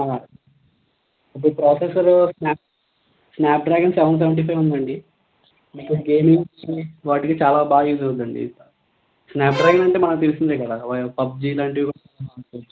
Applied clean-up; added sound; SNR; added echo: none; Bowed string instrument; 5 dB; none.